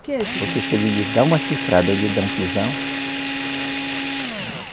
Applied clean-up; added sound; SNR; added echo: none; Drill; 1 dB; none.